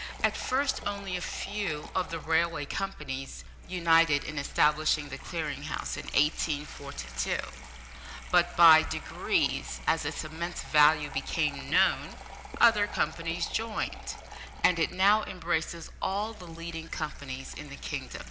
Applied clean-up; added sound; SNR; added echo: none; Sink (filling or washing) / Water tap, faucet; 17 dB; none.